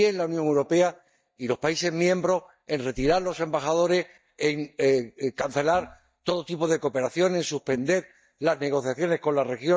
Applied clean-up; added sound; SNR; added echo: neural mask model DeepFilterNet 3.